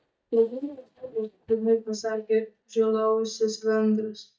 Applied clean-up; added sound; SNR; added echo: neural mask model DeepFilterNet 3.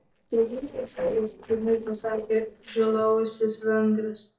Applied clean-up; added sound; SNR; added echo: neural separator model SepFormer DNS4.